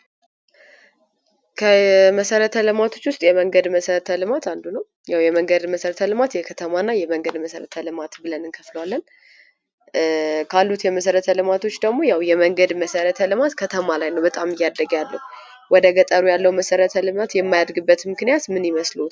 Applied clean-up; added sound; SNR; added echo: none; none; none; none.